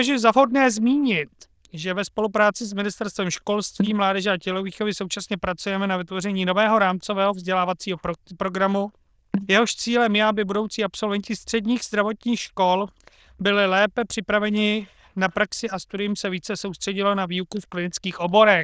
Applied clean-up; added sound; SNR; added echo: neural diffusion model UNIVERSE++.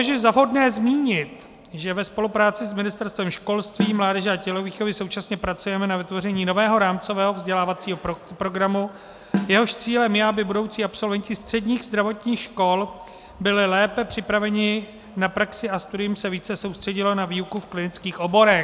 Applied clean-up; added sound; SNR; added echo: none; Snare drum; 3 dB; none.